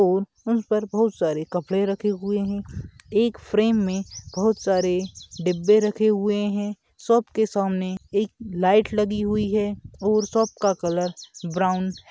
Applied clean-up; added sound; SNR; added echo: none; none; none; none.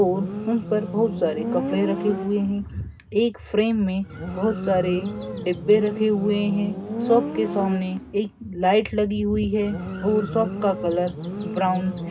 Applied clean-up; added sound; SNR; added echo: none; Motorcycle; 8 dB; reverberation time 0.2 s.